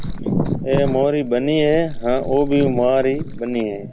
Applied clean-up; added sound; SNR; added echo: none; Liquid; 10 dB; none.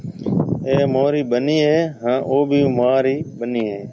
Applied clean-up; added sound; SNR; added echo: none; none; none; none.